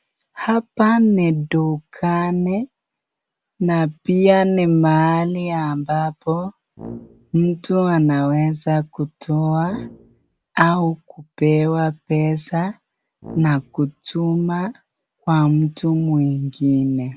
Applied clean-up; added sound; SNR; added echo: none; Brass instrument; 17 dB; none.